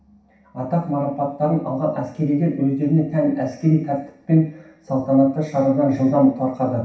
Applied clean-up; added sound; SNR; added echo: none; none; none; reverberation time 0.6 s.